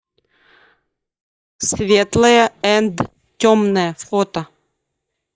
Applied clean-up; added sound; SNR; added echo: neural mask model DeepFilterNet 3.